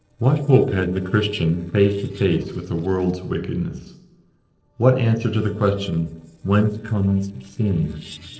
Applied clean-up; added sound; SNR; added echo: neural separator model SepFormer DNS4.